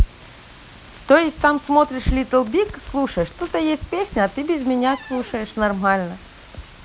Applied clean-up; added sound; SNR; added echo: none; Cupboard open or close; 15 dB; none.